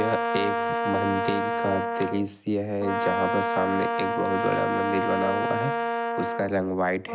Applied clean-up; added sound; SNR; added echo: none; Brass instrument; -1 dB; none.